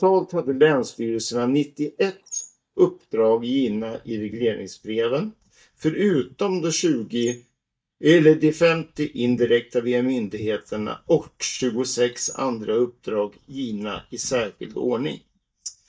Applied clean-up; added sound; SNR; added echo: neural mask model DeepFilterNet 3.